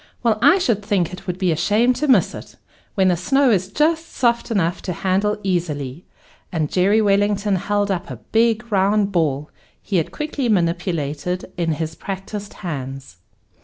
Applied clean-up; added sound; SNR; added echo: none; none; none; none.